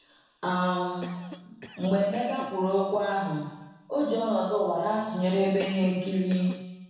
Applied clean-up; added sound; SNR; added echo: none; Cough; 19 dB; reverberation time 0.9 s.